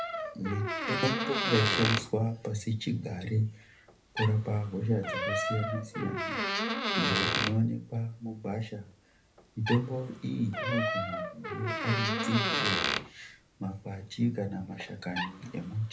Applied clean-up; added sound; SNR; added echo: none; Door; 2 dB; reverberation time 0.3 s.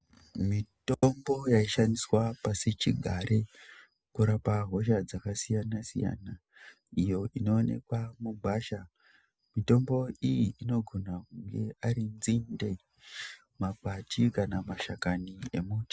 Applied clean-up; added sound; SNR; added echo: none; none; none; none.